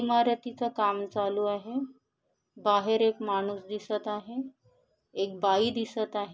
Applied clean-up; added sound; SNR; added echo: none; none; none; none.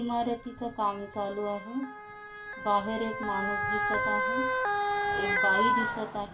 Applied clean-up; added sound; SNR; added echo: none; Motor vehicle (road) / Siren; -2 dB; reverberation time 0.2 s.